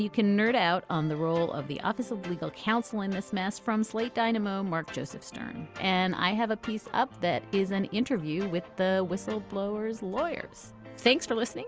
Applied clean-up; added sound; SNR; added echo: none; none; none; none.